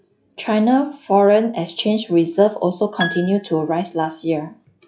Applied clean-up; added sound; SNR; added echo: classical method log-MMSE.